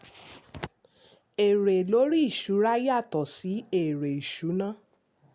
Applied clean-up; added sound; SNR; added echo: none; none; none; none.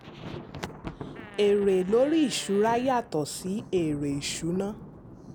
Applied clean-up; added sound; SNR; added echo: none; Thunder + Fart; 15 dB; none.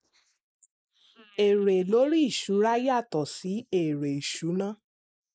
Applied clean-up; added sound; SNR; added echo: neural mask model Resemble Enhance denoiser.